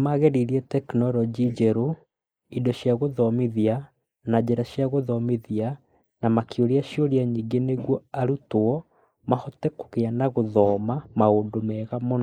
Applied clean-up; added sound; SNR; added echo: neural mask model Resemble Enhance denoiser.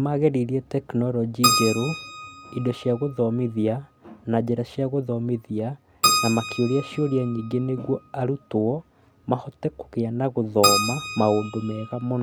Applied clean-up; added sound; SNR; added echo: none; Keyboard (musical); 5 dB; none.